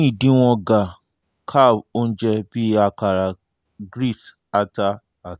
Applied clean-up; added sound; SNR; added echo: none; none; none; none.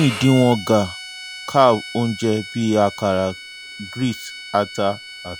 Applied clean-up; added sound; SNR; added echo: none; Bowed string instrument; 14 dB; none.